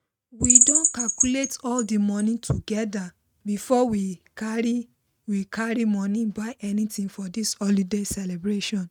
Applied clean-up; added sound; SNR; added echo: neural mask model RNNoise.